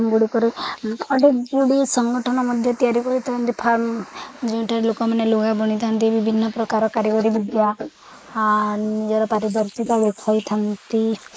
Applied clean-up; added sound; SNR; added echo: neural mask model Resemble Enhance denoiser.